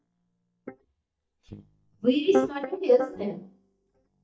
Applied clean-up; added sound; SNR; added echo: neural mask model DeepFilterNet 3.